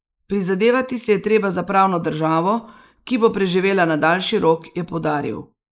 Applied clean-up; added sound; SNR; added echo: neural mask model Resemble Enhance denoiser.